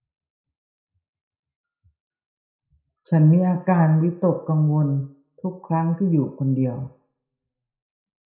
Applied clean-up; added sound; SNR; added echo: none; none; none; reverberation time 0.4 s.